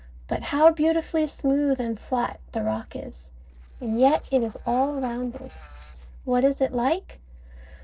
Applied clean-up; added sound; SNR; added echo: neural separator model SepFormer DNS4.